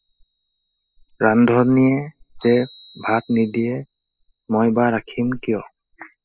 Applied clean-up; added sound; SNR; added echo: classical method spectral subtraction.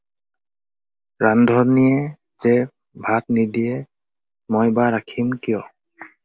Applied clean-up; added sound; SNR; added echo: none; none; none; none.